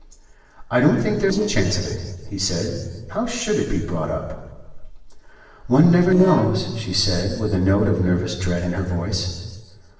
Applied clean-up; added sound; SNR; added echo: neural separator model SepFormer DNS4.